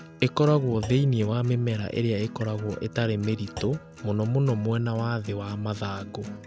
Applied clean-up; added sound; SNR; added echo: none; Thump, thud + Acoustic guitar; 16 dB; none.